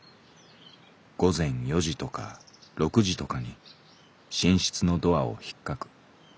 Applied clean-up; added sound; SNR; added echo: none; none; none; none.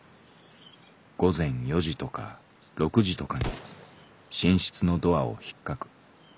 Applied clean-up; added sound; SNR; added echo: none; Explosion; 16 dB; none.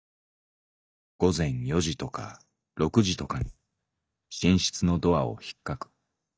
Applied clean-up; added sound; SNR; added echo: neural mask model DeepFilterNet 3.